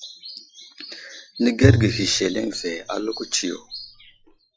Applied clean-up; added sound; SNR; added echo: classical method log-MMSE.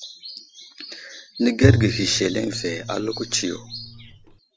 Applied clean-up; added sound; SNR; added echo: none; Bowed string instrument; 0 dB; none.